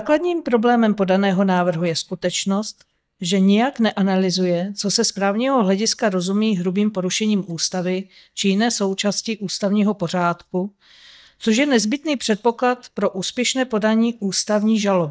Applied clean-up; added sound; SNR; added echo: neural mask model DeepFilterNet 3.